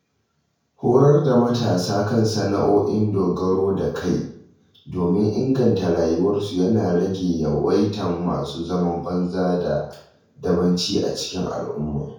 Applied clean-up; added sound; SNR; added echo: none; none; none; reverberation time 0.5 s.